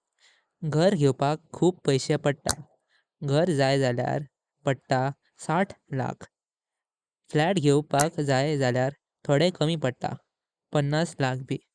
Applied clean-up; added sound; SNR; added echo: neural mask model Resemble Enhance denoiser.